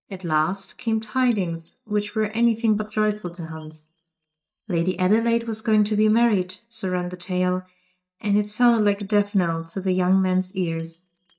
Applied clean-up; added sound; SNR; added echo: neural mask model DeepFilterNet 3.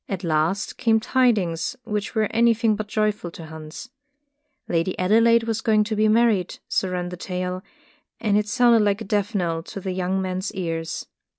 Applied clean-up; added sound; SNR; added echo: none; none; none; none.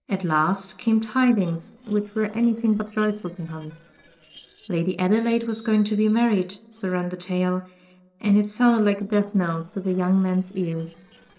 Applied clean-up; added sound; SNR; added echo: neural separator model SepFormer DNS4.